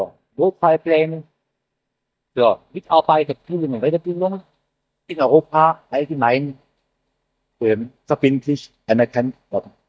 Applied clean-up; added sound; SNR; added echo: neural mask model DeepFilterNet 3.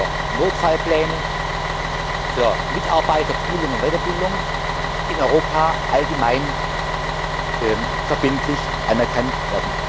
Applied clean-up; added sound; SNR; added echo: none; Bus; 0 dB; none.